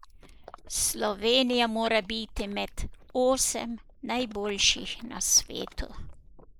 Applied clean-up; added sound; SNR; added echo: neural mask model Resemble Enhance denoiser.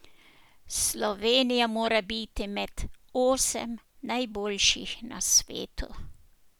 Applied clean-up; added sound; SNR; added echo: none; none; none; none.